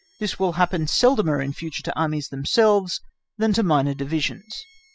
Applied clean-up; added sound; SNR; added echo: classical method spectral subtraction.